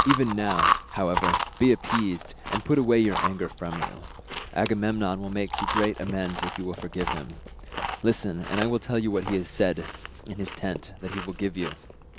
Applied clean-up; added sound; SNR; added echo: none; Chewing, mastication; 4 dB; none.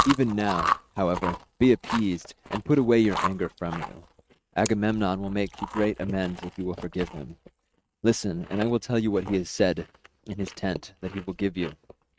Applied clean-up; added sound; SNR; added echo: neural mask model RNNoise.